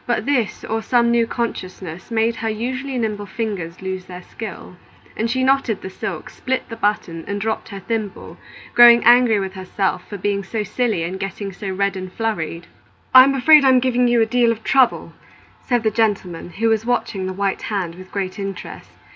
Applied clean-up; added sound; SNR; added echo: none; none; none; none.